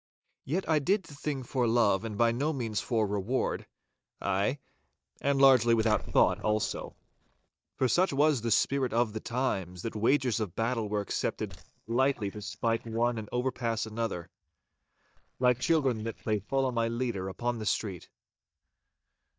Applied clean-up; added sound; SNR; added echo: neural mask model DeepFilterNet 3.